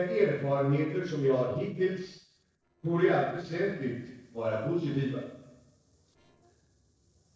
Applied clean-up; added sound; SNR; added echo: neural separator model SepFormer DNS4.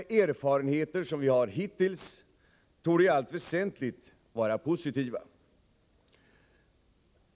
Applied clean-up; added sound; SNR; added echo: none; none; none; none.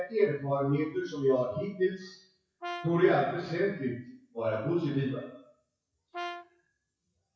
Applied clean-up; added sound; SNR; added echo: classical method WPE with log-MMSE.